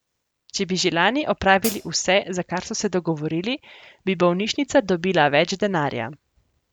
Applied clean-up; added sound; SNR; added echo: none; Hi-hat; 9 dB; none.